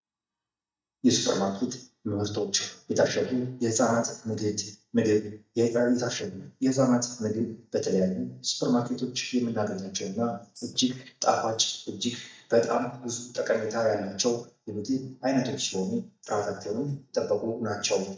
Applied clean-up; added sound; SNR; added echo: neural mask model DeepFilterNet 3.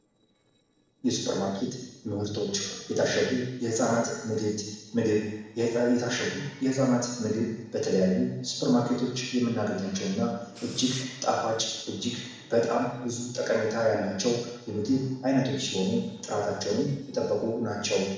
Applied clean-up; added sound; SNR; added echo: neural separator model SepFormer DNS4.